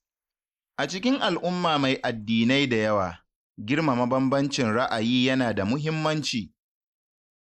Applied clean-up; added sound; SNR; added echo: neural mask model Resemble Enhance denoiser.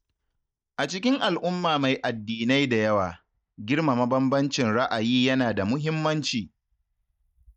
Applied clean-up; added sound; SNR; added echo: neural mask model DeepFilterNet 3.